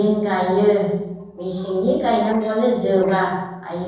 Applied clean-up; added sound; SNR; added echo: neural separator model SepFormer DNS4.